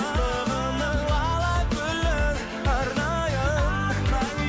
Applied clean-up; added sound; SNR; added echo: none; none; none; none.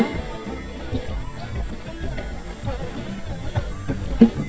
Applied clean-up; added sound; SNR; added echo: neural mask model DeepFilterNet 3.